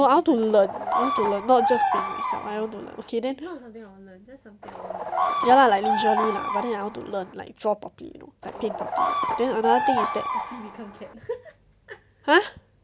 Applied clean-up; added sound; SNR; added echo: none; Bird vocalization, bird call, bird song; 1 dB; none.